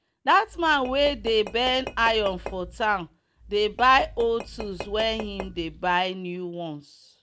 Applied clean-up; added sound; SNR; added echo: none; Tap / Glass; 14 dB; none.